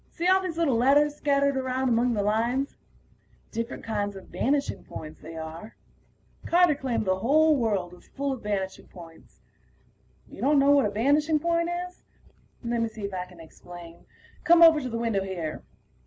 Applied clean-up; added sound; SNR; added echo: none; none; none; none.